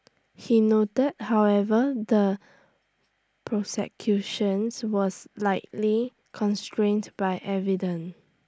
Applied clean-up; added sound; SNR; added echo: none; none; none; none.